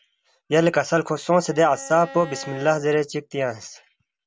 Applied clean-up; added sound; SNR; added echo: none; Bowed string instrument; 18 dB; none.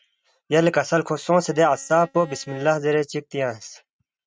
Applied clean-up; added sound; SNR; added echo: neural mask model RNNoise.